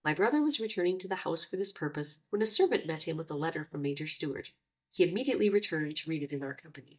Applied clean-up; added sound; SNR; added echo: neural mask model DeepFilterNet 3.